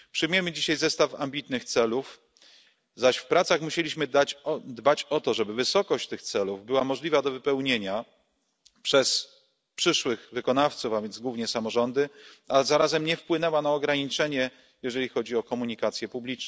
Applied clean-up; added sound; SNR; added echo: none; none; none; none.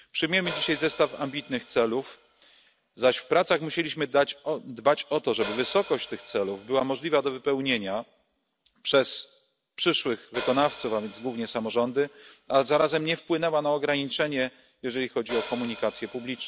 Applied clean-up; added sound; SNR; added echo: none; Hi-hat; 12 dB; none.